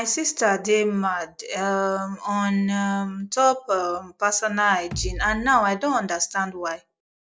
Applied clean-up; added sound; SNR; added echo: none; Bass drum; 11 dB; none.